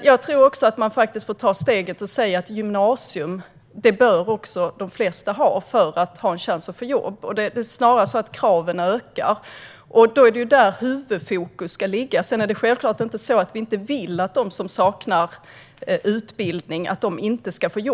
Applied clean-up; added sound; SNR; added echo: none; none; none; none.